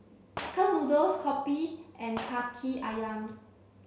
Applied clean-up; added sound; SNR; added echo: none; Gunshot, gunfire; 15 dB; none.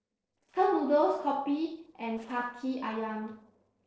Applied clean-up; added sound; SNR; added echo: neural separator model SepFormer DNS4.